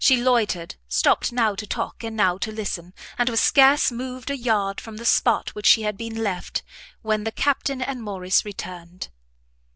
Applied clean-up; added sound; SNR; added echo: none; none; none; none.